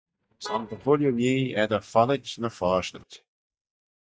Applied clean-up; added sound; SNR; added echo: neural mask model DeepFilterNet 3.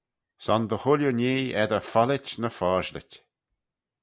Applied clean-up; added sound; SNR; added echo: none; none; none; none.